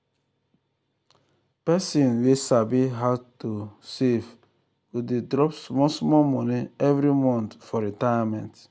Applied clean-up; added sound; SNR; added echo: none; none; none; none.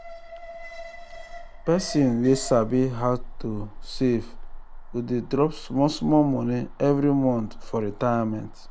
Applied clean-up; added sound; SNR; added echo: none; Alarm; 12 dB; none.